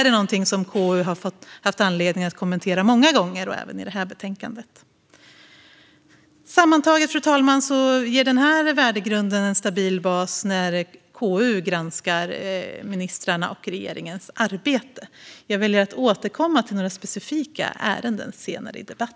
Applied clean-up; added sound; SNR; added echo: none; none; none; none.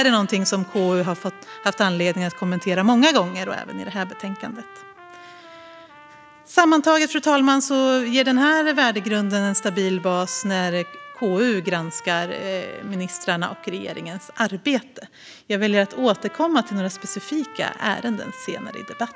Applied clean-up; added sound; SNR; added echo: none; Trumpet; 20 dB; none.